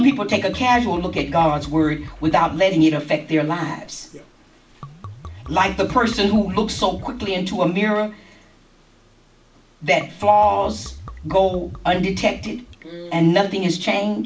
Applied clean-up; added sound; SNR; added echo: none; Liquid; 16 dB; none.